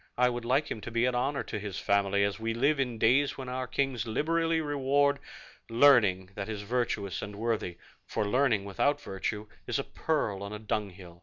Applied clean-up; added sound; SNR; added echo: none; none; none; none.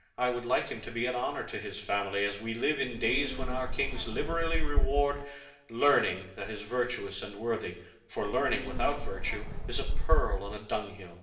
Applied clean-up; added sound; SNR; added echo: none; Insect; -3 dB; reverberation time 0.9 s.